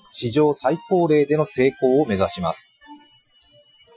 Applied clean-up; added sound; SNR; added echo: classical method Wiener filter.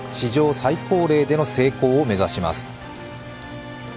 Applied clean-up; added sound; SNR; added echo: none; Bowed string instrument; 15 dB; none.